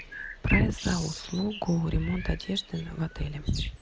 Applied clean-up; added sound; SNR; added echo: none; Bird; 11 dB; none.